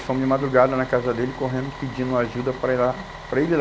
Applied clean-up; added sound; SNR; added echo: none; Bus; 14 dB; none.